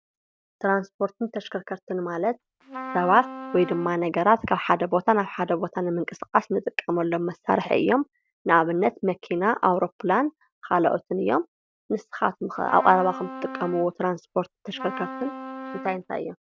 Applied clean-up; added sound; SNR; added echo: none; Trumpet; 12 dB; none.